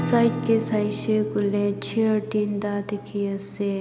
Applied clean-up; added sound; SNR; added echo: none; Acoustic guitar / Strum; 9 dB; none.